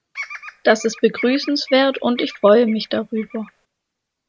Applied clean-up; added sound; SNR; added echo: none; Bird vocalization, bird call, bird song; 17 dB; none.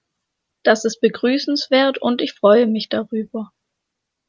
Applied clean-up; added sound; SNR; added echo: none; none; none; none.